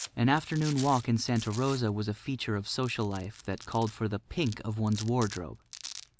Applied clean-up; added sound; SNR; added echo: none; Domestic sounds, home sounds; 17 dB; none.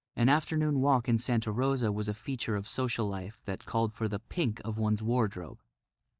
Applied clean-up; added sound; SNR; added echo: neural mask model DeepFilterNet 3.